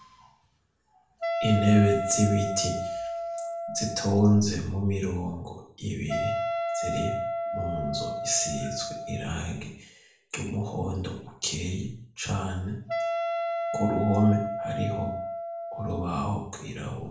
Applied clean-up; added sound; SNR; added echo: none; Wind instrument, woodwind instrument; 3 dB; reverberation time 0.5 s.